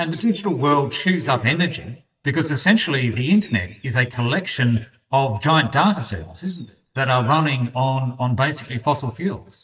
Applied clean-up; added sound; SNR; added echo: neural mask model DeepFilterNet 3.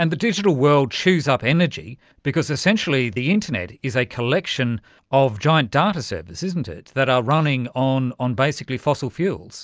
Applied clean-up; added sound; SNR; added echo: none; none; none; none.